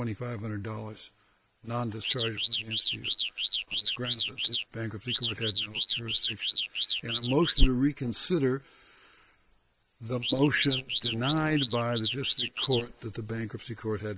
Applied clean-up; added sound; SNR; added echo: neural separator model SepFormer WHAM!.